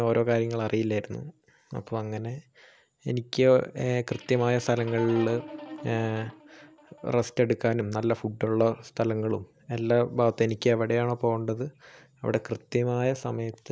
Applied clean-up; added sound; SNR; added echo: none; Guitar; 16 dB; none.